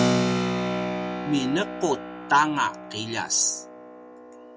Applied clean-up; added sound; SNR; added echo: none; Keyboard (musical); 1 dB; none.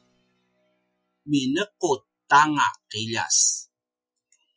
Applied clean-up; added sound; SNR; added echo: classical method Wiener filter.